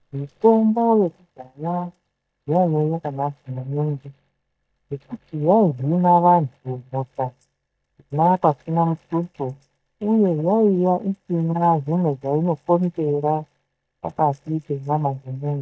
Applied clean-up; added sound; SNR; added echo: neural mask model DeepFilterNet 3.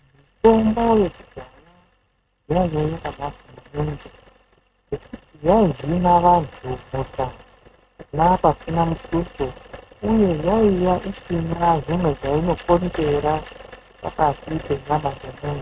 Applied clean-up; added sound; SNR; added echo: neural mask model RNNoise.